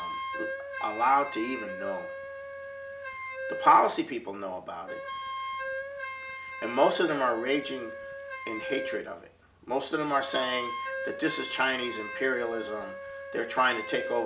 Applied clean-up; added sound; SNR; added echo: none; Wind instrument, woodwind instrument; 7 dB; none.